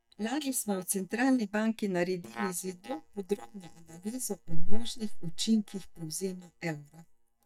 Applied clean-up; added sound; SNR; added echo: neural mask model DeepFilterNet 3.